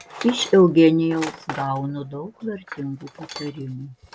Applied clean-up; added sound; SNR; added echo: none; Tools; 16 dB; none.